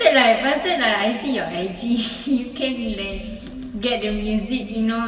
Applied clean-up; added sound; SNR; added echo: none; none; none; reverberation time 1.7 s.